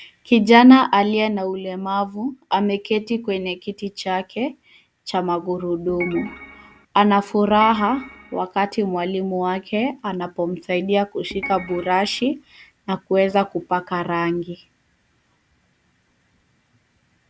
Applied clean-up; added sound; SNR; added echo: none; Organ; 14 dB; none.